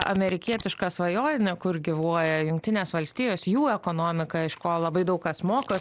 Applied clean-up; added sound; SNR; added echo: neural mask model Resemble Enhance denoiser.